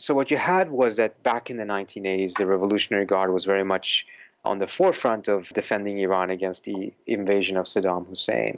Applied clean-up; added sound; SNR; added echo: none; none; none; none.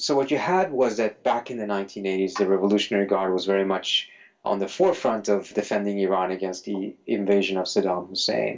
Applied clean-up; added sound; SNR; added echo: none; none; none; reverberation time 0.2 s.